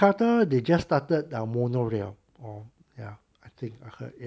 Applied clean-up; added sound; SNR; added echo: none; none; none; none.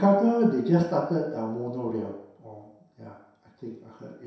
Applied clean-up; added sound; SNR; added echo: none; none; none; reverberation time 0.7 s.